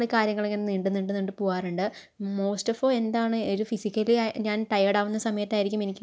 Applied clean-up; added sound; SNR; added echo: none; none; none; none.